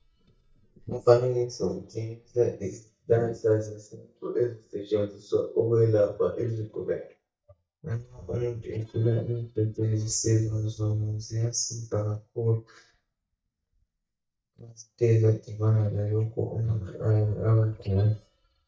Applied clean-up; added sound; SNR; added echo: neural mask model DeepFilterNet 3.